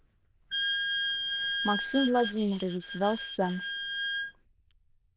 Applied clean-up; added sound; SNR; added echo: neural diffusion model UNIVERSE++.